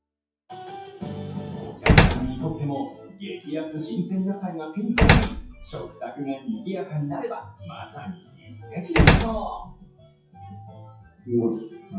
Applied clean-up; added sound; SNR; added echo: classical method WPE with log-MMSE.